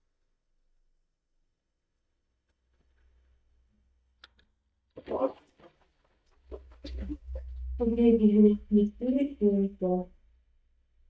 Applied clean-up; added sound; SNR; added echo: neural mask model DeepFilterNet 3.